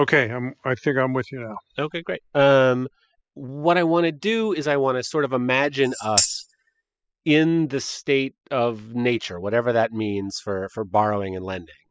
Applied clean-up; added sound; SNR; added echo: classical method spectral subtraction.